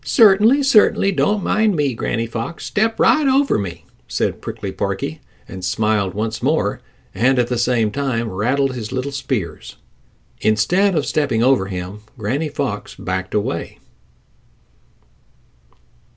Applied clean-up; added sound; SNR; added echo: none; none; none; none.